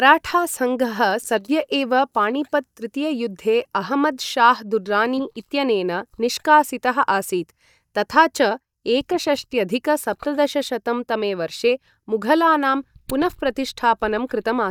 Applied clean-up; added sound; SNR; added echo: neural mask model DeepFilterNet 3.